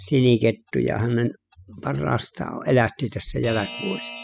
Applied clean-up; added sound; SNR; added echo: classical method spectral subtraction.